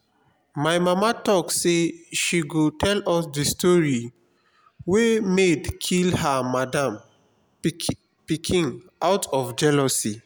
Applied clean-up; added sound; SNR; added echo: none; none; none; none.